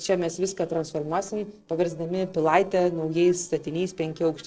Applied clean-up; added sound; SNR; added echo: neural separator model SepFormer DNS4.